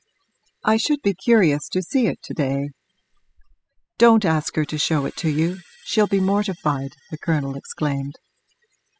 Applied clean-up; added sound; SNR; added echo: classical method spectral subtraction.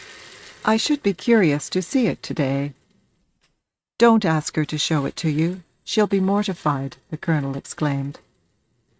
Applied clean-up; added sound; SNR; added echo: neural mask model RNNoise.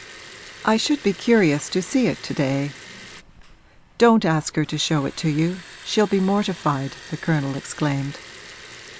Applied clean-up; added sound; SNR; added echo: none; Liquid; 19 dB; none.